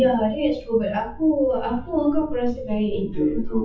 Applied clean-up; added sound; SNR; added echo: classical method WPE with log-MMSE.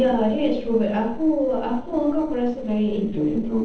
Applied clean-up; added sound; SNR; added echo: neural separator model SepFormer DNS4.